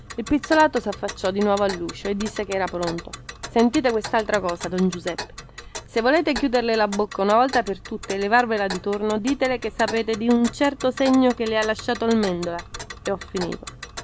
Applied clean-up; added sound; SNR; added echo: none; Tick; 14 dB; none.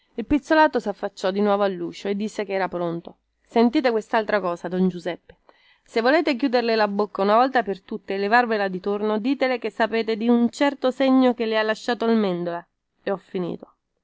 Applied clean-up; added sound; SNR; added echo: none; none; none; none.